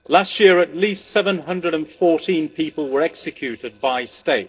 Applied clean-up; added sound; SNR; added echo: neural separator model SepFormer DNS4.